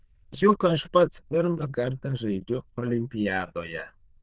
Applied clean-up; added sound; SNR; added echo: neural diffusion model UNIVERSE++.